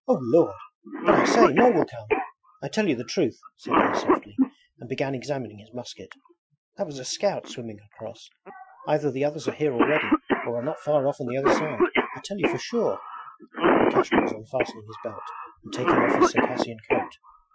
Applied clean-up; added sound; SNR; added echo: classical method Wiener filter.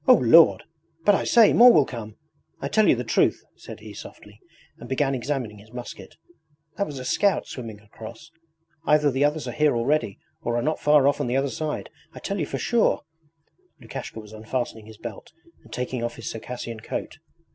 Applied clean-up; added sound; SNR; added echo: none; none; none; none.